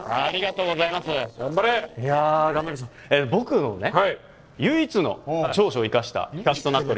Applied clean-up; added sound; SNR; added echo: neural separator model SepFormer DNS4.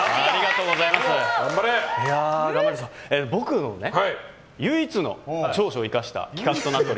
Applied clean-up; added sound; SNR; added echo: none; Wind instrument, woodwind instrument; 14 dB; none.